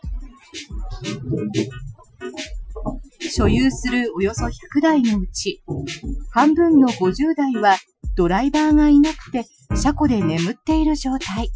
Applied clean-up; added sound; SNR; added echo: classical method Wiener filter.